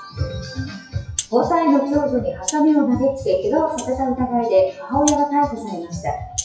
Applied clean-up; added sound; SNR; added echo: classical method WPE with log-MMSE.